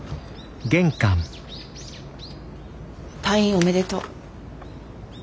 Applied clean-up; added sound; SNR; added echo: none; none; none; none.